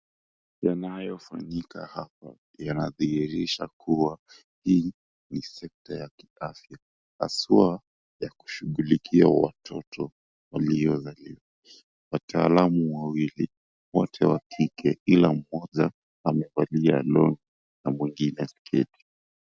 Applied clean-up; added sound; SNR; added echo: none; none; none; none.